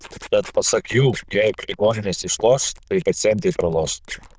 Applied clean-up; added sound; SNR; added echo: neural diffusion model UNIVERSE++.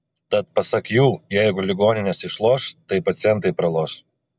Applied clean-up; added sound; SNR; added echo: none; none; none; none.